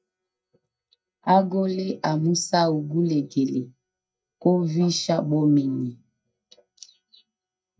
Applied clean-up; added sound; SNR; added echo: neural mask model DeepFilterNet 3.